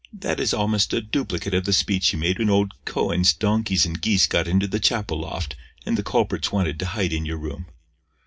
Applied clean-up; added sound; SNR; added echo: none; none; none; reverberation time 0.3 s.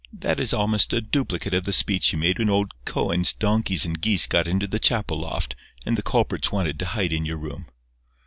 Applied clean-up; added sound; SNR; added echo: none; none; none; none.